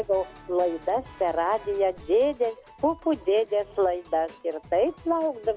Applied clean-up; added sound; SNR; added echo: none; none; none; none.